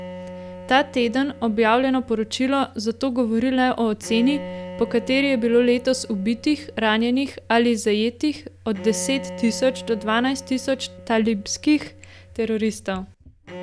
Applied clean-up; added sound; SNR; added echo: none; Bowed string instrument; 17 dB; none.